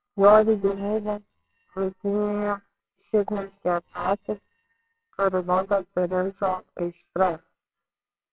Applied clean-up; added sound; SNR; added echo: neural separator model SepFormer WHAMR!.